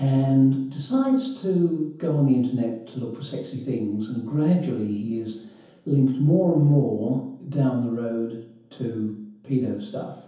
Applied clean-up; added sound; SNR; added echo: none; none; none; reverberation time 0.7 s.